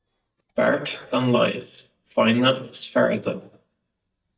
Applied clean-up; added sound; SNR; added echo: neural mask model DeepFilterNet 3.